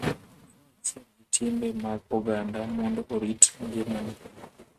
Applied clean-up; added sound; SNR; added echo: neural mask model RNNoise.